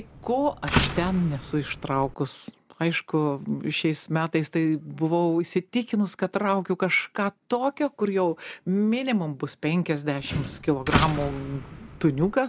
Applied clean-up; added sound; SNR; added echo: none; Slam; 5 dB; none.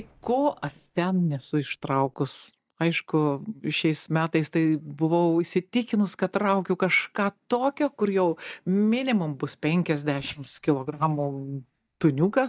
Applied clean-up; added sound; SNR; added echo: neural mask model DeepFilterNet 3.